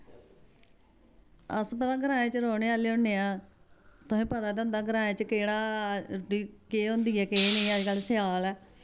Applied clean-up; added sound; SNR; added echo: none; Hiss; 2 dB; none.